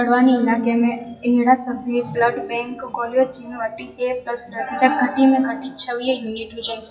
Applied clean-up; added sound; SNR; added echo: classical method WPE with log-MMSE.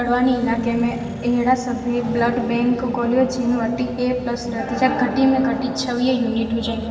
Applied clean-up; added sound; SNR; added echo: none; Accelerating, revving, vroom; 18 dB; reverberation time 1.9 s.